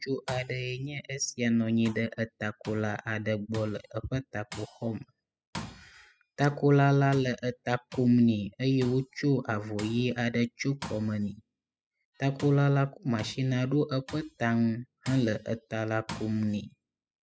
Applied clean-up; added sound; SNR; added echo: classical method spectral subtraction.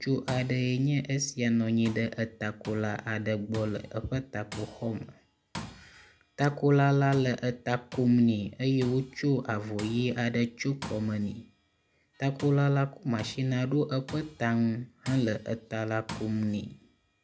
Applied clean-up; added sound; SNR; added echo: none; Tools; 18 dB; none.